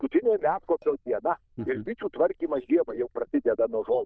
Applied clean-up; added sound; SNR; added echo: neural diffusion model UNIVERSE++.